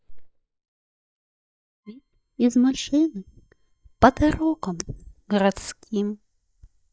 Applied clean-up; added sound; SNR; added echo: neural mask model DeepFilterNet 3.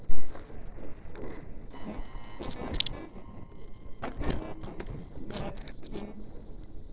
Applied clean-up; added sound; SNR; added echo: neural separator model SepFormer DNS4.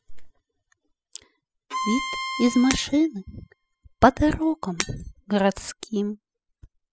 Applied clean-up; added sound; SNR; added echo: classical method spectral subtraction.